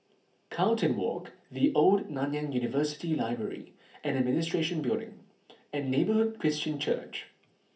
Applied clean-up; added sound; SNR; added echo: none; none; none; reverberation time 0.3 s.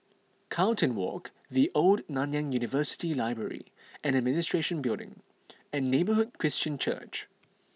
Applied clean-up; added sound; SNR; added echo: none; none; none; none.